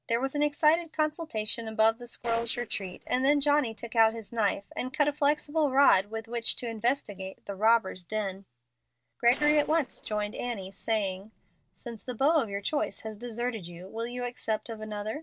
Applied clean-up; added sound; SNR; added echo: neural separator model SepFormer DNS4.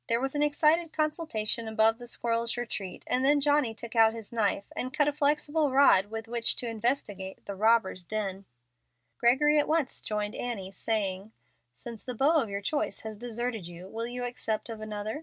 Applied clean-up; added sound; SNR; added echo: none; none; none; none.